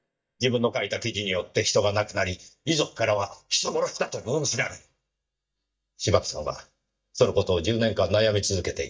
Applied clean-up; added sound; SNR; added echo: neural mask model DeepFilterNet 3.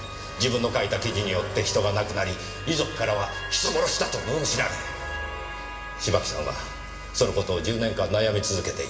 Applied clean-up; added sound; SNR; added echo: none; Bowed string instrument; 19 dB; reverberation time 1.3 s.